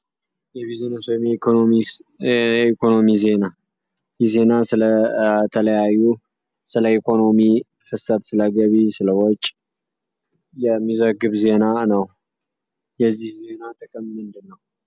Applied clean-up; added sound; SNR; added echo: none; none; none; none.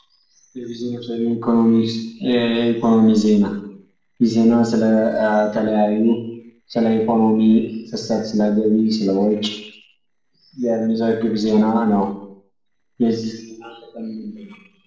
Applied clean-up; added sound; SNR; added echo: neural separator model SepFormer DNS4.